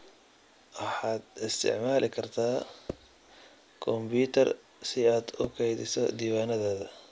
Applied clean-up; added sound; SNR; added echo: none; Percussion; 13 dB; none.